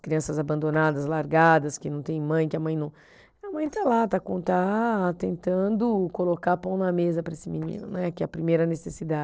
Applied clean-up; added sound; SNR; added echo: neural separator model SepFormer DNS4.